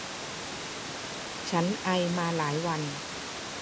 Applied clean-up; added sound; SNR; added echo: none; Water; 5 dB; none.